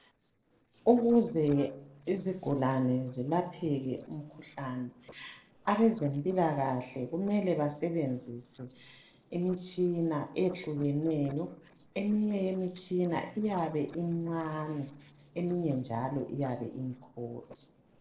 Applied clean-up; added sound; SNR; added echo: neural separator model SepFormer DNS4.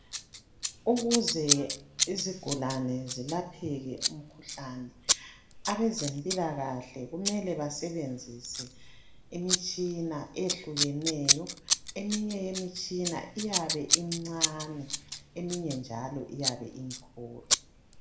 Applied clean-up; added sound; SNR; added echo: none; Scissors; 0 dB; reverberation time 0.6 s.